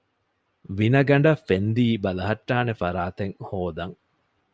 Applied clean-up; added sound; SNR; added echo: none; none; none; none.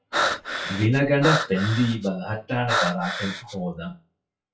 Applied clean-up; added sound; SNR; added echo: classical method WPE with log-MMSE.